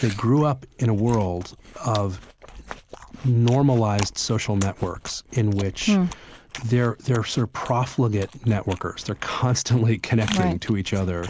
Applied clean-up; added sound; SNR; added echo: none; Chewing, mastication; 17 dB; none.